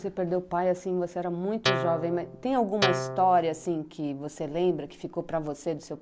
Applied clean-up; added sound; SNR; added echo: none; Guitar; 3 dB; none.